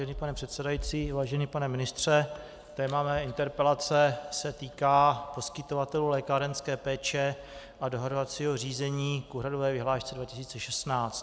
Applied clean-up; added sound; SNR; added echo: none; none; none; none.